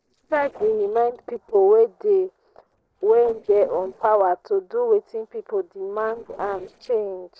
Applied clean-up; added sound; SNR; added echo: neural separator model SepFormer DNS4.